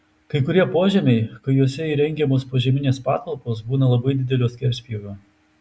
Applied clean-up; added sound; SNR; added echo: none; none; none; none.